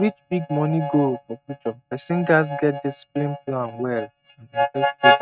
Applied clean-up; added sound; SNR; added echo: neural mask model RNNoise.